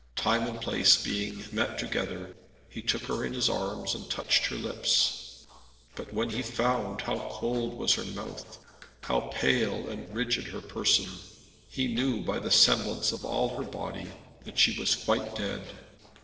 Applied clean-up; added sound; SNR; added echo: neural separator model SepFormer DNS4.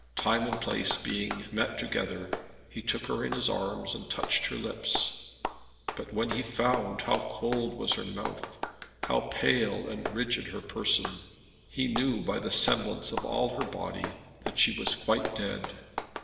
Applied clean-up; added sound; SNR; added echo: none; Clapping; 10 dB; reverberation time 3.0 s.